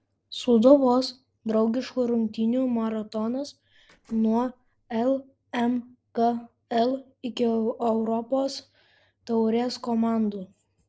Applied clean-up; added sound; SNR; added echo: neural separator model SepFormer DNS4.